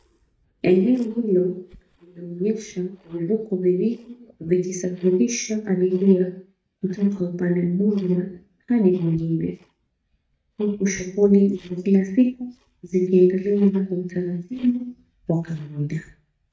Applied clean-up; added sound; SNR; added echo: neural mask model DeepFilterNet 3.